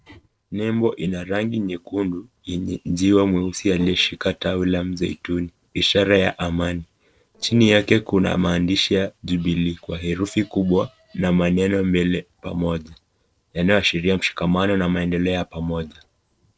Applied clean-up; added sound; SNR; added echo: neural separator model SepFormer DNS4.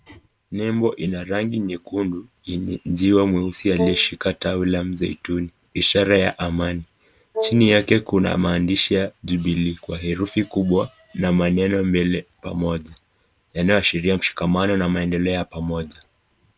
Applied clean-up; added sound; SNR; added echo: none; Wind instrument, woodwind instrument; 6 dB; none.